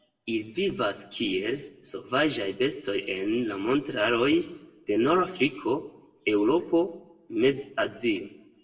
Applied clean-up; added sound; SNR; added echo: none; none; none; reverberation time 0.7 s.